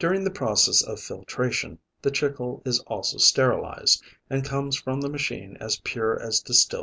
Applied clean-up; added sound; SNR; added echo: none; none; none; none.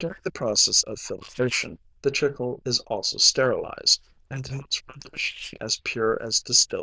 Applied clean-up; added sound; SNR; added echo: neural diffusion model UNIVERSE++.